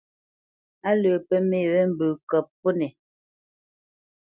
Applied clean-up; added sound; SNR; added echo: none; none; none; none.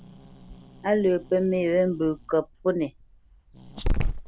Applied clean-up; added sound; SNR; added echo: none; Growling; 5 dB; none.